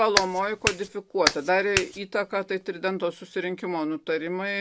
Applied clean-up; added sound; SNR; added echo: none; Clapping; 1 dB; none.